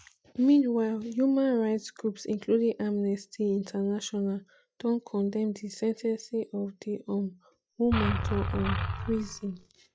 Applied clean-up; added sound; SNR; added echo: classical method log-MMSE.